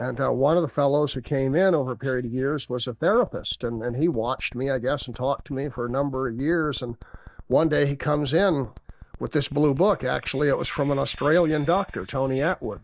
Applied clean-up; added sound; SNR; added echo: neural mask model DeepFilterNet 3.